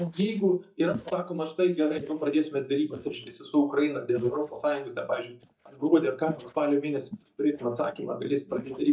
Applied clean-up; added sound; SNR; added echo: neural mask model DeepFilterNet 3.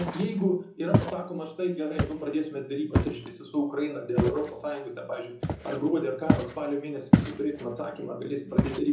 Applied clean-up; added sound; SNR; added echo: none; Walk, footsteps; 0 dB; reverberation time 1.0 s.